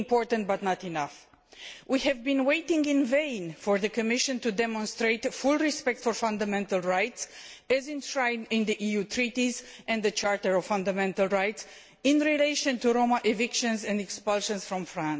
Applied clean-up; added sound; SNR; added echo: none; none; none; none.